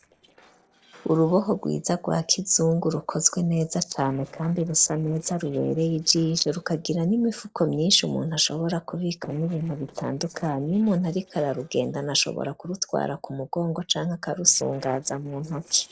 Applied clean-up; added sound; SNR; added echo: neural separator model SepFormer DNS4.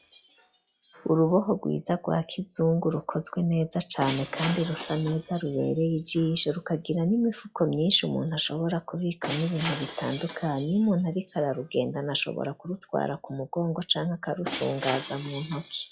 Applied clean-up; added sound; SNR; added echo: classical method log-MMSE.